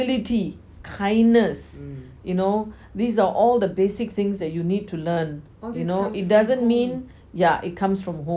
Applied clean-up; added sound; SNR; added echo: none; none; none; none.